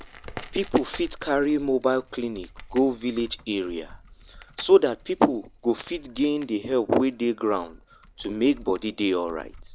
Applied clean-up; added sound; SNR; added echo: none; Crackle + Typing; 19 dB; none.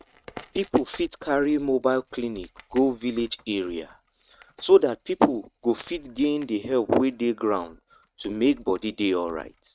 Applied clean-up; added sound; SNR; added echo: neural mask model RNNoise.